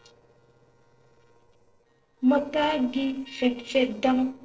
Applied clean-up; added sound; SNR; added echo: neural separator model SepFormer DNS4.